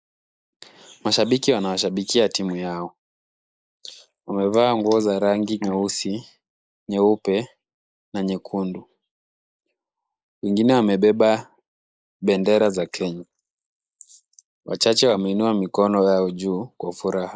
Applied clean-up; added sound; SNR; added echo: neural mask model Resemble Enhance denoiser.